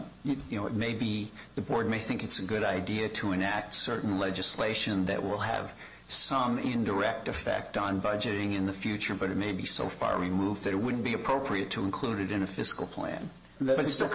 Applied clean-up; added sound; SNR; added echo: none; none; none; none.